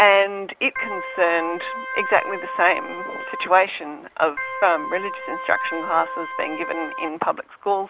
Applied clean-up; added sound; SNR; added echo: none; Organ; 8 dB; none.